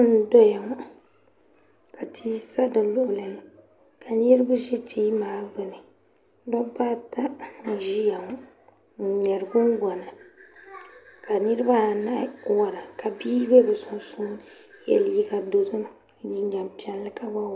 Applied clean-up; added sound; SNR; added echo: none; none; none; none.